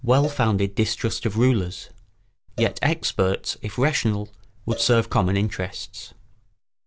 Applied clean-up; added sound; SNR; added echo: none; Cowbell; 20 dB; none.